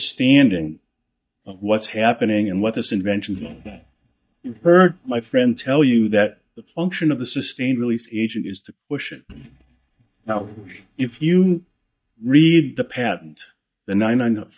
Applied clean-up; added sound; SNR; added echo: neural mask model DeepFilterNet 3.